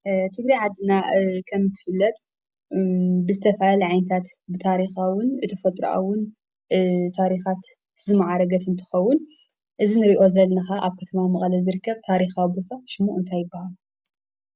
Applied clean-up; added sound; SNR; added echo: none; none; none; none.